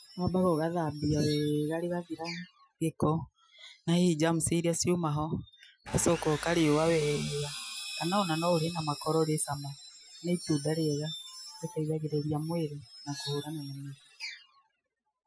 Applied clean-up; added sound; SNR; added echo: classical method Wiener filter.